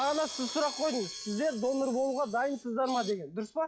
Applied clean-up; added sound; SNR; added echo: classical method log-MMSE.